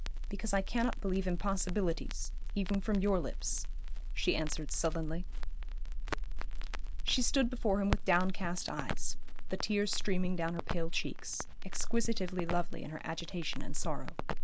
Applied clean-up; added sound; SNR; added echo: none; Crackle; -4 dB; none.